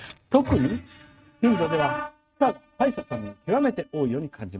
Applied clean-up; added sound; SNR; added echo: neural mask model RNNoise.